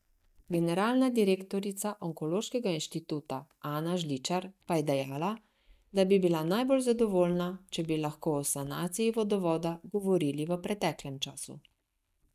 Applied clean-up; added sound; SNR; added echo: neural mask model DeepFilterNet 3.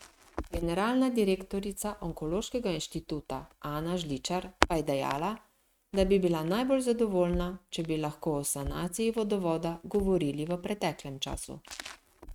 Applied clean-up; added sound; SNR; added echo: neural mask model RNNoise.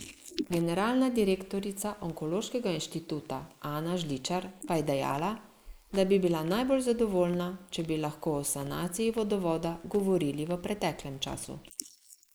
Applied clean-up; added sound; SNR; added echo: neural mask model Resemble Enhance denoiser.